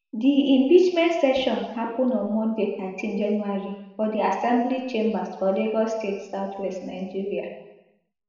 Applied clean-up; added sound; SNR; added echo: none; none; none; reverberation time 1.0 s.